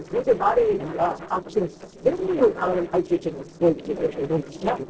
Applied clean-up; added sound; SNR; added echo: neural separator model SepFormer DNS4.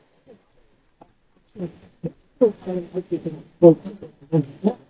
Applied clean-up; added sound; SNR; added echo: neural mask model DeepFilterNet 3.